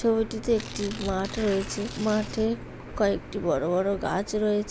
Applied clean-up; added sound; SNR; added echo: none; Bowed string instrument + Tearing; 15 dB; none.